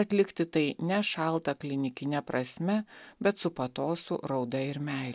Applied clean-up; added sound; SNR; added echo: none; none; none; none.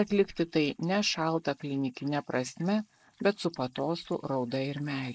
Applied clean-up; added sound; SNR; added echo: neural mask model Resemble Enhance denoiser.